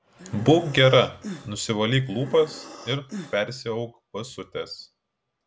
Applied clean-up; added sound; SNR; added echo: none; Breathing; 15 dB; none.